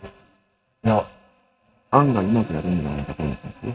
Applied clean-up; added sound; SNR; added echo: neural mask model RNNoise.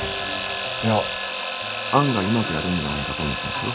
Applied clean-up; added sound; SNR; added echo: none; Alarm / Clock; 3 dB; none.